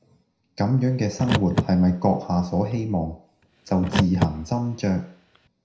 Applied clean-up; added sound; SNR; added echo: none; Car; 6 dB; reverberation time 0.5 s.